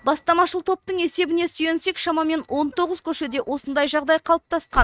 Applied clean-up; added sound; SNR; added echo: neural mask model RNNoise.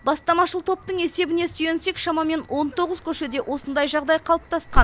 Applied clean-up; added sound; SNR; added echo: none; Alarm; 6 dB; none.